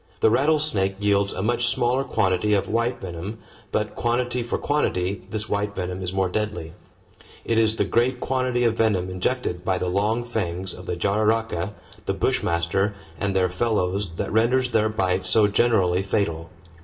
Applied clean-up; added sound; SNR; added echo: none; none; none; reverberation time 0.7 s.